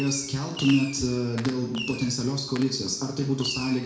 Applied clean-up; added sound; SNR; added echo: none; Fireworks; 13 dB; reverberation time 0.6 s.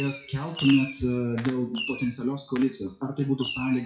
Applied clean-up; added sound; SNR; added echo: classical method WPE with log-MMSE.